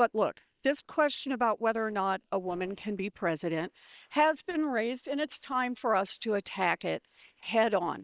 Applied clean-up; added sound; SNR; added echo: neural separator model SepFormer WHAM!.